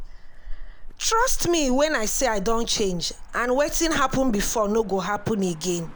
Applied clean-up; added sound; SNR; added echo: none; Motor vehicle (road); 7 dB; none.